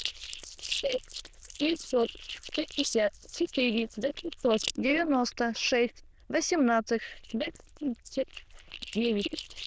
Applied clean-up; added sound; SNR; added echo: neural diffusion model UNIVERSE++.